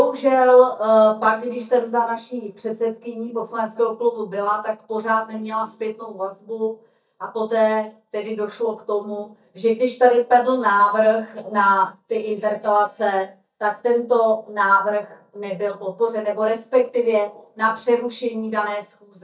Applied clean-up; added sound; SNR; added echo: neural mask model DeepFilterNet 3.